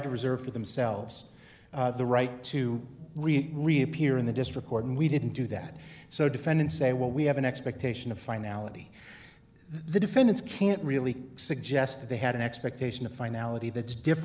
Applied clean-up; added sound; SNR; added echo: none; none; none; none.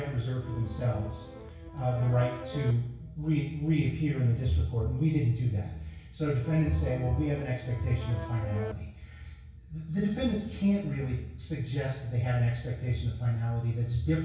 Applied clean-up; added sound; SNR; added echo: none; Accordion; 13 dB; reverberation time 0.6 s.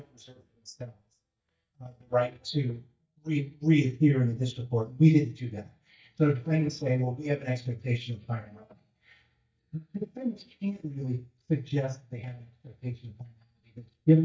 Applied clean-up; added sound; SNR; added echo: neural mask model DeepFilterNet 3.